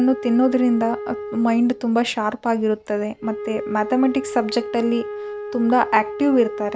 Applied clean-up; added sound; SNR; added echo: none; Wind instrument, woodwind instrument; 11 dB; none.